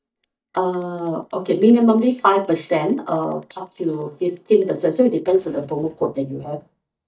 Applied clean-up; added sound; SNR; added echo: neural mask model DeepFilterNet 3.